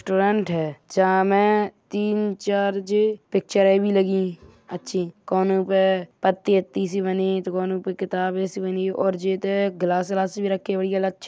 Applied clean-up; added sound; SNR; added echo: none; none; none; none.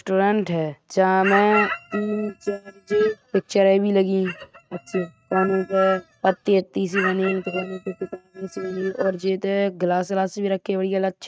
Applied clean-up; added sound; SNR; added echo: neural mask model RNNoise.